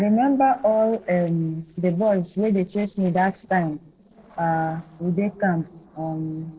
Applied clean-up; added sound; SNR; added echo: neural separator model SepFormer DNS4.